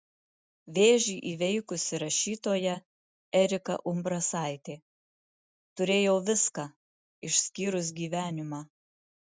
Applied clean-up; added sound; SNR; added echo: none; none; none; none.